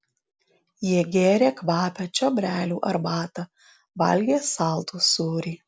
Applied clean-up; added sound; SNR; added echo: none; none; none; none.